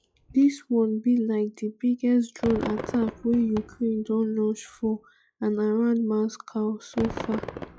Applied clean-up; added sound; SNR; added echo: classical method log-MMSE.